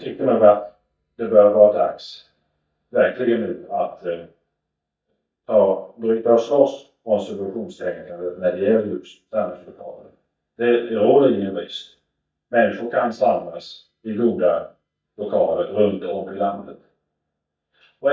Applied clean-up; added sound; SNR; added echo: neural mask model DeepFilterNet 3.